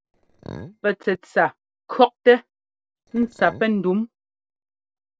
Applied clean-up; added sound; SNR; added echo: neural separator model SepFormer DNS4.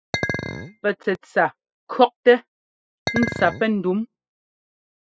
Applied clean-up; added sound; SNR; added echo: classical method spectral subtraction.